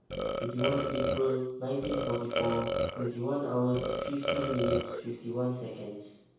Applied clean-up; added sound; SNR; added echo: none; Burping, eructation; 0 dB; reverberation time 0.7 s.